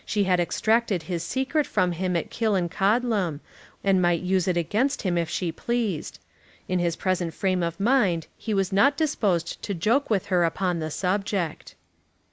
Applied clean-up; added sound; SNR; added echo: none; none; none; none.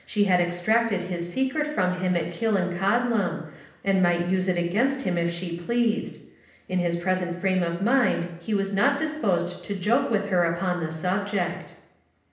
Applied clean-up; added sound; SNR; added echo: none; none; none; reverberation time 0.8 s.